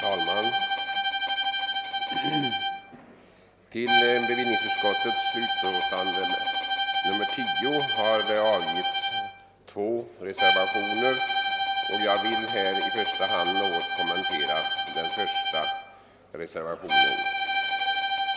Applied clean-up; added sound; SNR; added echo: none; Bowed string instrument; -4 dB; none.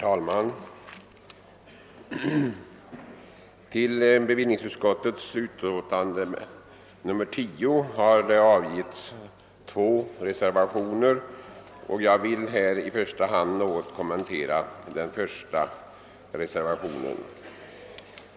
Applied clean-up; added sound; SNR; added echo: none; none; none; none.